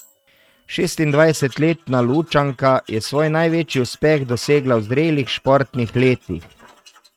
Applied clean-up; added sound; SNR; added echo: neural mask model RNNoise.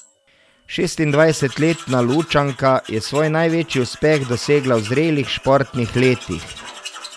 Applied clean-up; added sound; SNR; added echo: none; Tools; 17 dB; none.